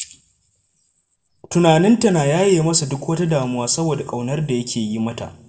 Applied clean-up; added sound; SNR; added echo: none; none; none; reverberation time 1.0 s.